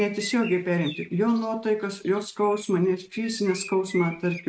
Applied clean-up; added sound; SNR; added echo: neural mask model RNNoise.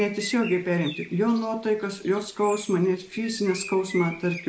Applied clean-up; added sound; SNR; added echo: none; Bird; 15 dB; none.